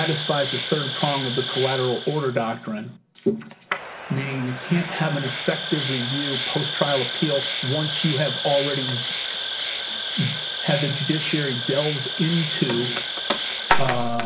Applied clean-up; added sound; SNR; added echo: none; Insect; 4 dB; reverberation time 0.3 s.